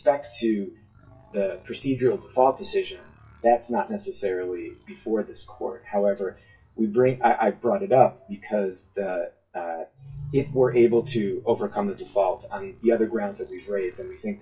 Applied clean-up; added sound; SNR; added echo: classical method WPE with log-MMSE.